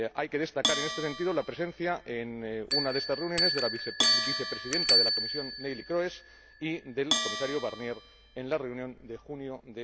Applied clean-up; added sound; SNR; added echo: none; Bell + Bell; -2 dB; none.